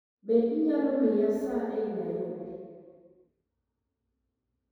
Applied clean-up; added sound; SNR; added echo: none; none; none; reverberation time 2.2 s.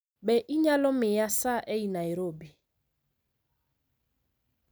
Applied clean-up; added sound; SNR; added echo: none; none; none; none.